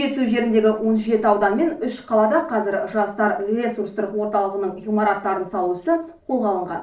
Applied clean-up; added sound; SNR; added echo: neural separator model SepFormer DNS4.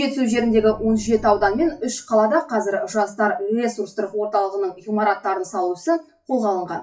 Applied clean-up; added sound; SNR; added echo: classical method WPE with log-MMSE.